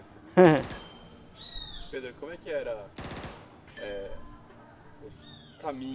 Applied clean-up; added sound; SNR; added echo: none; Gunshot, gunfire + Bicycle bell; 16 dB; none.